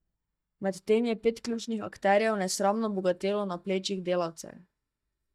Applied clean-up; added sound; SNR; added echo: neural mask model DeepFilterNet 3.